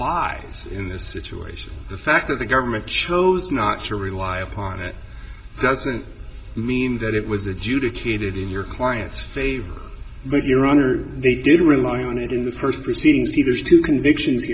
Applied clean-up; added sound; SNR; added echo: none; none; none; reverberation time 1.8 s.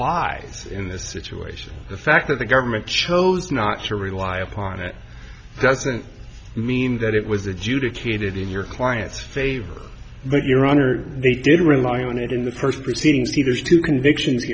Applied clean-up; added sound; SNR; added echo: none; none; none; none.